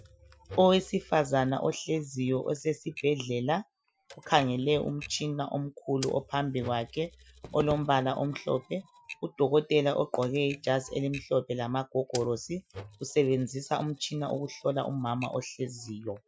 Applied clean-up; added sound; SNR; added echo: classical method Wiener filter.